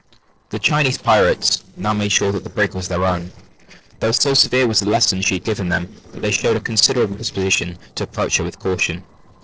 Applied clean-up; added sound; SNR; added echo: neural separator model SepFormer DNS4.